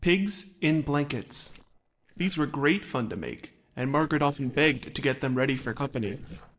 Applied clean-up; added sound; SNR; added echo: neural separator model SepFormer DNS4.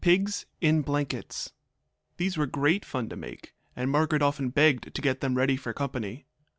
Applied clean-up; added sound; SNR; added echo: none; none; none; none.